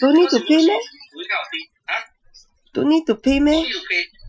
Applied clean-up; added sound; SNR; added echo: classical method Wiener filter.